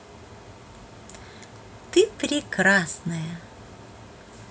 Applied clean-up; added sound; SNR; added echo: none; none; none; none.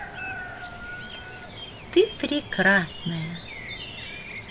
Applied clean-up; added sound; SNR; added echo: none; Bird vocalization, bird call, bird song; 8 dB; none.